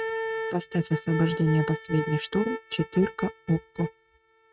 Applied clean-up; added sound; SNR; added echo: neural mask model RNNoise.